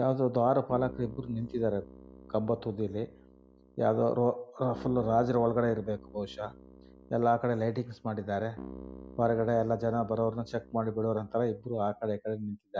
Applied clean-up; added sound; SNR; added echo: none; Keyboard (musical); 19 dB; none.